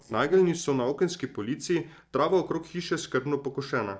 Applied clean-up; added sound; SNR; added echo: neural separator model SepFormer DNS4.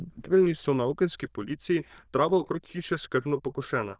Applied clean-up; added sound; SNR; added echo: neural diffusion model UNIVERSE++.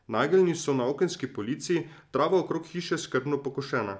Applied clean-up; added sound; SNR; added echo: none; none; none; none.